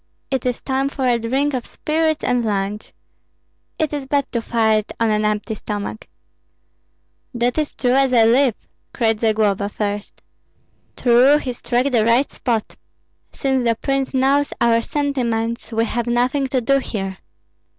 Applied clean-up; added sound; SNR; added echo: none; none; none; none.